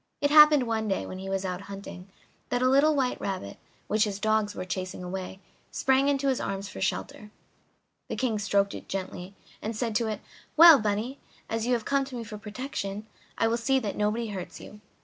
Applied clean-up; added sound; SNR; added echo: none; none; none; none.